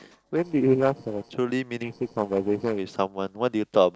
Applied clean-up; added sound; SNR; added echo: neural separator model SepFormer DNS4.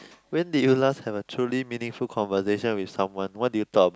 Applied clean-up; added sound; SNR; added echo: none; none; none; none.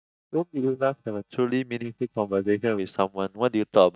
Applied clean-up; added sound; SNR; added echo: neural mask model DeepFilterNet 3.